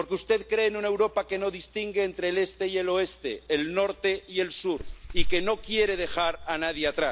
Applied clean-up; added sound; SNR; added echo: none; Clock; 6 dB; none.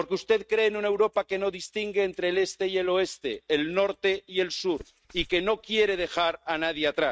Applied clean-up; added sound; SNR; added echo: neural mask model RNNoise.